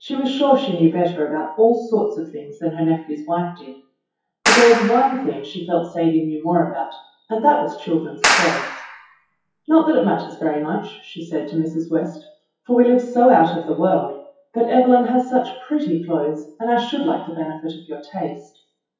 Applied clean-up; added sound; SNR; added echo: classical method WPE with log-MMSE.